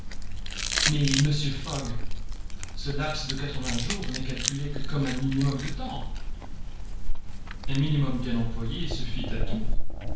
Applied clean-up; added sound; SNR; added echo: none; Chewing, mastication; -4 dB; reverberation time 0.5 s.